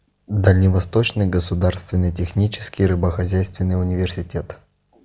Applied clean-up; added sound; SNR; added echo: none; none; none; none.